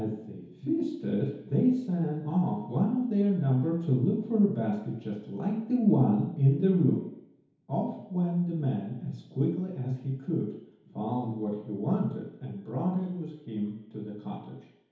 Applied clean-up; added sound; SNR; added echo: none; none; none; reverberation time 2.2 s.